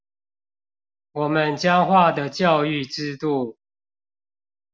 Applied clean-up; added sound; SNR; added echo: none; none; none; none.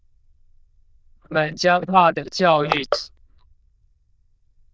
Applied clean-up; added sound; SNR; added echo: neural diffusion model UNIVERSE++.